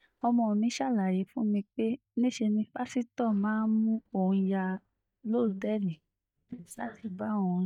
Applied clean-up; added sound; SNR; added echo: neural mask model DeepFilterNet 3.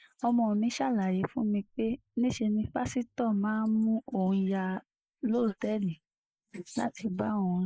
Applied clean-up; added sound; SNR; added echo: neural mask model Resemble Enhance denoiser.